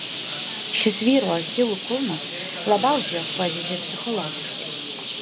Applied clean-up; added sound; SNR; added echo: none; Bird; 3 dB; none.